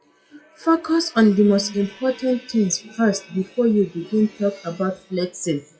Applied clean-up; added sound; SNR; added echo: classical method WPE with log-MMSE.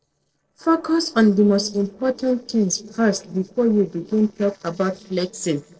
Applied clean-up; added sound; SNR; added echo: neural separator model SepFormer DNS4.